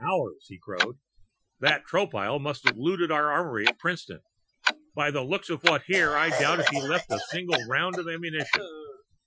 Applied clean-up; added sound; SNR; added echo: classical method Wiener filter.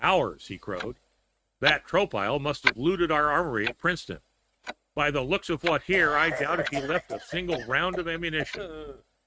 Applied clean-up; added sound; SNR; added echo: neural mask model RNNoise.